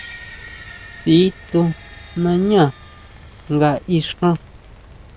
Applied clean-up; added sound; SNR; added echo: none; Screech + Rain; 18 dB; none.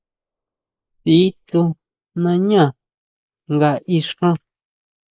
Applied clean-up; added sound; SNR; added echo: neural mask model Resemble Enhance denoiser.